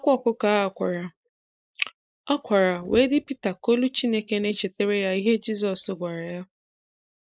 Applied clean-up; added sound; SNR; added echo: neural mask model Resemble Enhance denoiser.